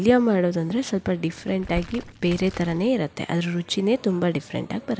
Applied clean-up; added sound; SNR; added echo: none; Crumpling, crinkling; 15 dB; none.